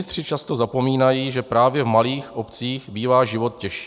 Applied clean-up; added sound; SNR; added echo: none; none; none; none.